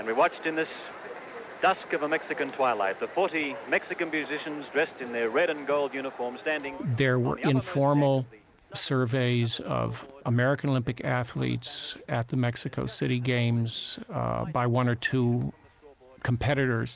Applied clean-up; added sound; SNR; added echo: none; none; none; none.